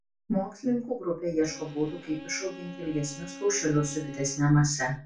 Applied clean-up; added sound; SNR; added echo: none; Bowed string instrument; 16 dB; reverberation time 0.3 s.